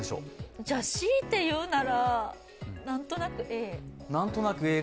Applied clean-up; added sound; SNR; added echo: none; none; none; none.